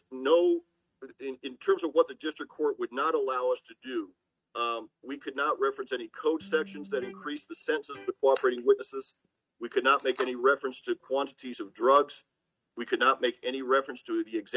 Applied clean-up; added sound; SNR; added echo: neural mask model RNNoise.